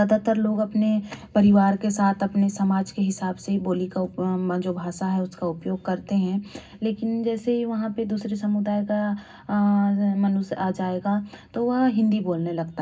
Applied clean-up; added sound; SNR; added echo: none; none; none; reverberation time 0.4 s.